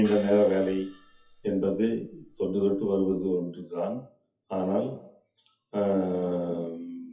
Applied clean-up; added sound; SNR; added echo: classical method WPE with log-MMSE.